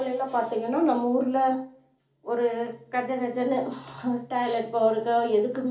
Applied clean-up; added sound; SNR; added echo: none; none; none; reverberation time 0.4 s.